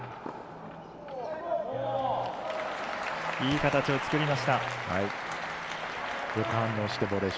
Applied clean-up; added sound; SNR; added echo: none; Electric guitar; 18 dB; none.